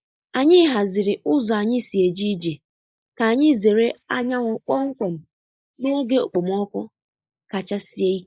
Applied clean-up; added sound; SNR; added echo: neural mask model Resemble Enhance denoiser.